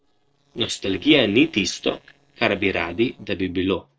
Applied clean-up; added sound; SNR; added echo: neural separator model SepFormer DNS4.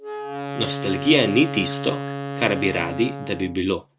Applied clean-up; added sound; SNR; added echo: none; Wind instrument, woodwind instrument; 7 dB; none.